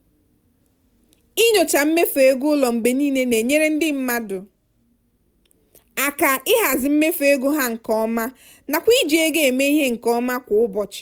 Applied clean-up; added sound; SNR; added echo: none; none; none; none.